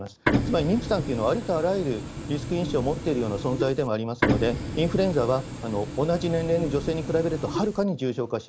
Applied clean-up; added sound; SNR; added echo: none; Printer; 4 dB; none.